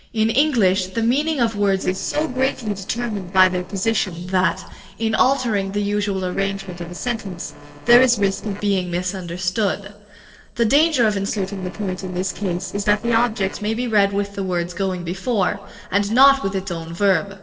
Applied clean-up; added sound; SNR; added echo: neural separator model SepFormer DNS4.